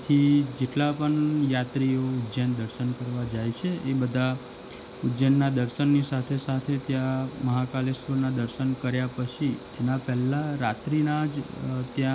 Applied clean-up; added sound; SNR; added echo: none; Mechanical fan; 19 dB; none.